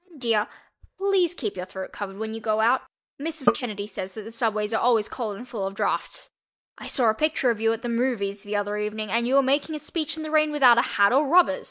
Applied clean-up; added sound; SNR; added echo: neural mask model DeepFilterNet 3.